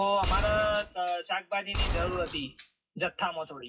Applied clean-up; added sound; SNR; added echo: classical method WPE with log-MMSE.